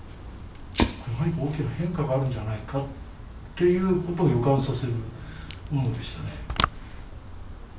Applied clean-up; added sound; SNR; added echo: none; Fire; 6 dB; reverberation time 0.3 s.